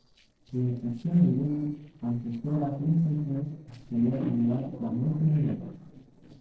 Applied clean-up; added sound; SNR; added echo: neural separator model SepFormer DNS4.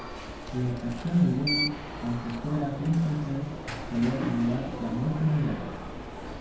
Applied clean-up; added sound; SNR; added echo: none; Alarm; 7 dB; reverberation time 0.9 s.